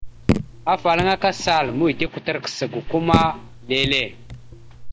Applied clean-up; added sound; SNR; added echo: none; Raindrop / Drip; 5 dB; none.